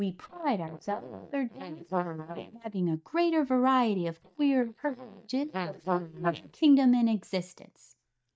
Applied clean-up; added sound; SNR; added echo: neural mask model DeepFilterNet 3.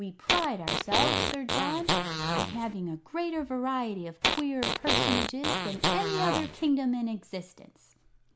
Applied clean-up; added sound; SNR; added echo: none; Fart; -3 dB; none.